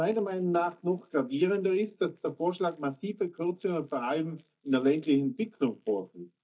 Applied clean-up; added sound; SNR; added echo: neural mask model DeepFilterNet 3.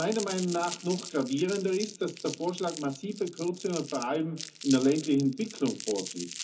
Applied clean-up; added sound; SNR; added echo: none; Crumpling, crinkling; 12 dB; reverberation time 0.3 s.